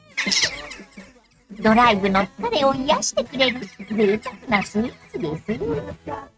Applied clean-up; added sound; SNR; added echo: neural mask model RNNoise.